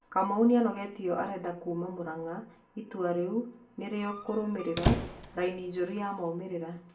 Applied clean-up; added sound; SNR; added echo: none; Squeak; 3 dB; reverberation time 0.3 s.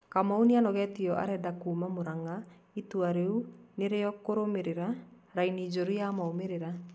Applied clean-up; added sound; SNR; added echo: none; none; none; none.